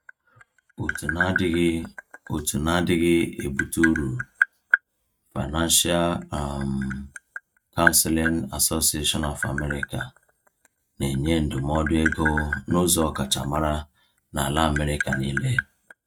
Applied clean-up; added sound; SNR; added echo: neural mask model RNNoise.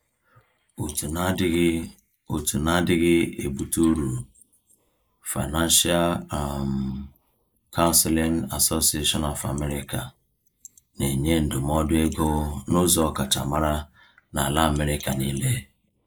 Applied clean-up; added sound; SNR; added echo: neural mask model Resemble Enhance denoiser.